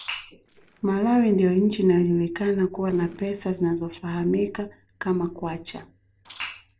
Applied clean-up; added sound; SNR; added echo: neural separator model SepFormer DNS4.